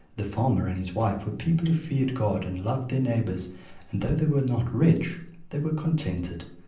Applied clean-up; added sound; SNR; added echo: none; Engine / Car; 19 dB; reverberation time 0.6 s.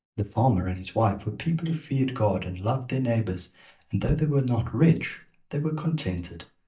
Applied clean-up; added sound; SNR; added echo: neural mask model DeepFilterNet 3.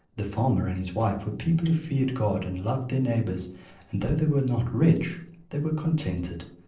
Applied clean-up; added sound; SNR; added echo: neural separator model SepFormer DNS4.